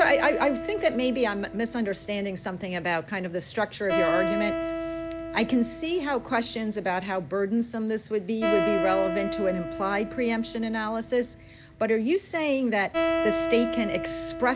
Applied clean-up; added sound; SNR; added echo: none; Acoustic guitar; 5 dB; none.